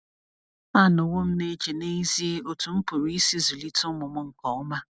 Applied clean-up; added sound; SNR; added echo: none; none; none; none.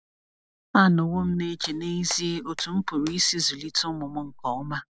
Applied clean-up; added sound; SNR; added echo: none; Hands; 19 dB; none.